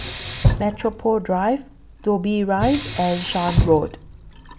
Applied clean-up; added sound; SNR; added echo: none; Sink (filling or washing); 3 dB; none.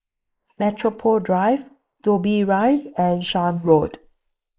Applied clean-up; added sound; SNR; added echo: neural mask model Resemble Enhance denoiser.